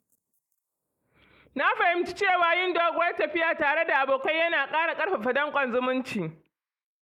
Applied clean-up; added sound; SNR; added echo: neural mask model Resemble Enhance denoiser.